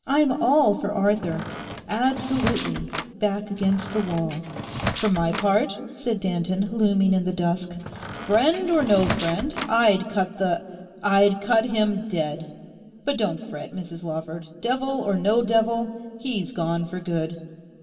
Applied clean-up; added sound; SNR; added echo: none; Squeak; 7 dB; reverberation time 2.9 s.